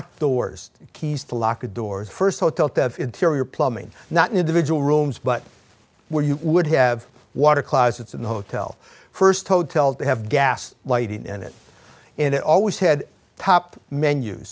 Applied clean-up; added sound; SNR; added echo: none; none; none; none.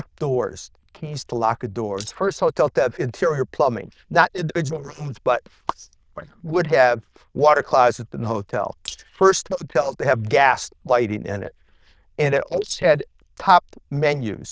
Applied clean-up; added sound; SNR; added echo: neural diffusion model UNIVERSE++.